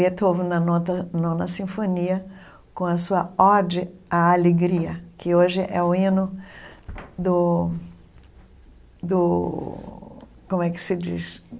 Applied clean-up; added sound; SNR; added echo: none; none; none; none.